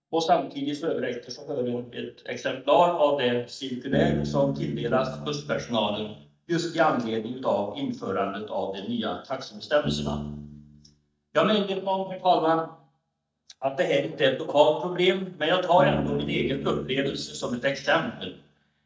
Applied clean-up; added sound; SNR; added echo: neural mask model DeepFilterNet 3.